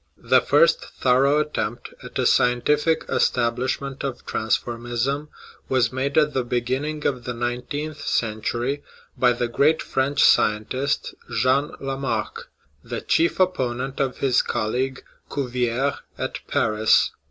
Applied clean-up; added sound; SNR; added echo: none; none; none; none.